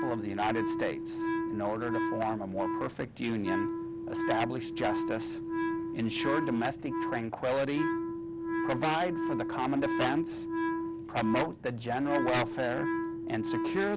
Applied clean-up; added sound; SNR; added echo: none; Wind instrument, woodwind instrument; 1 dB; none.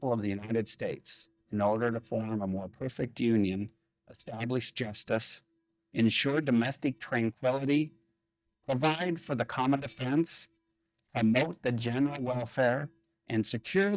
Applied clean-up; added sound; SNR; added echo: neural mask model DeepFilterNet 3.